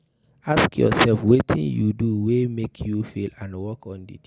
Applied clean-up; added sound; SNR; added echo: none; none; none; none.